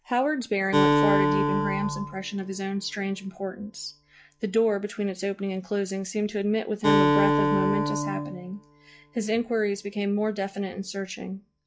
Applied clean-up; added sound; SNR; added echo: classical method log-MMSE.